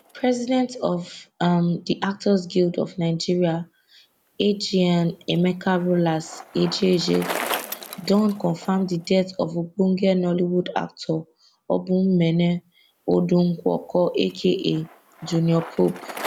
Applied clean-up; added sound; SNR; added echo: none; Bicycle; 17 dB; none.